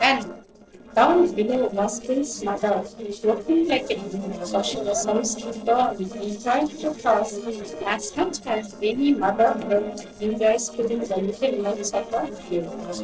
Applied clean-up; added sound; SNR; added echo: neural separator model SepFormer DNS4.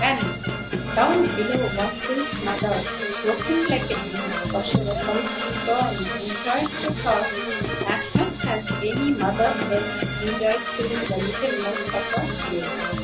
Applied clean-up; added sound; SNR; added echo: none; Brass instrument / Percussion; 1 dB; none.